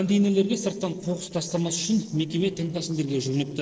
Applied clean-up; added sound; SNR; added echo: neural separator model SepFormer DNS4.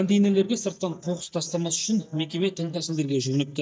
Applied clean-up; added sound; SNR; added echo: neural mask model DeepFilterNet 3.